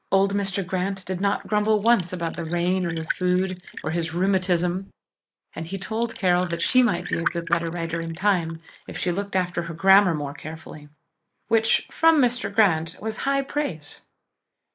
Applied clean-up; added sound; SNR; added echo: neural mask model Resemble Enhance denoiser.